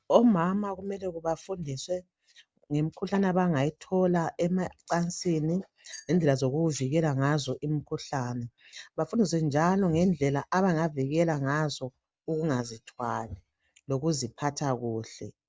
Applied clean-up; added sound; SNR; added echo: none; none; none; none.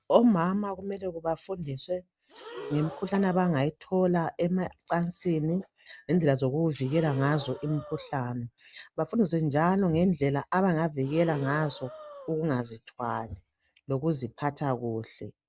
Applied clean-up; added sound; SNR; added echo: none; Breathing; 14 dB; none.